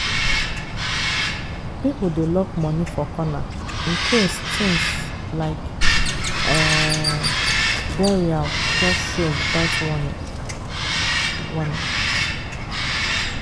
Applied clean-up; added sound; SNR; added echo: none; Bird vocalization, bird call, bird song; -3 dB; none.